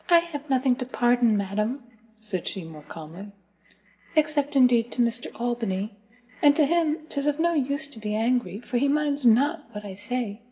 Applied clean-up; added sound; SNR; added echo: none; none; none; reverberation time 0.6 s.